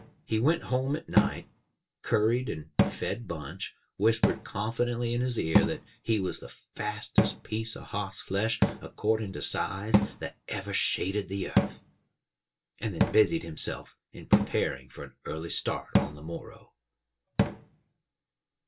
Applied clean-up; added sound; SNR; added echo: none; Cupboard open or close / Drawer open or close; 1 dB; reverberation time 0.1 s.